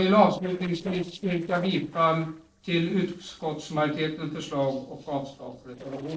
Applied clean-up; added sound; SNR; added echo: neural separator model SepFormer DNS4.